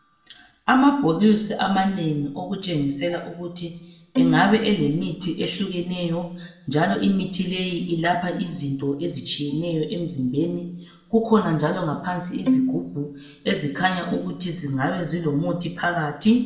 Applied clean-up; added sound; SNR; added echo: none; Bowed string instrument; 1 dB; reverberation time 0.6 s.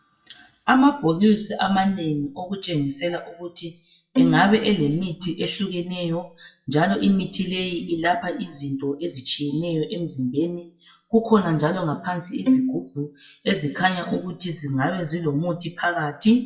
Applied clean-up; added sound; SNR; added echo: classical method WPE with log-MMSE.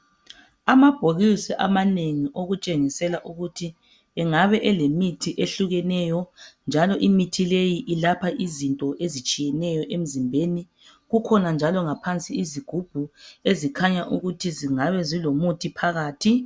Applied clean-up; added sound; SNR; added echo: none; none; none; none.